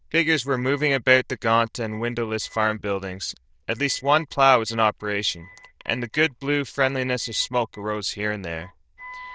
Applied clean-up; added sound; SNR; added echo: neural diffusion model UNIVERSE++.